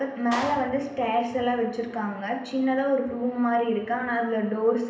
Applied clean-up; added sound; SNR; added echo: none; Clapping; 14 dB; reverberation time 0.8 s.